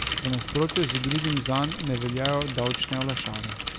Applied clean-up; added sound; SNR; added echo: none; Mechanisms / Bicycle; 0 dB; none.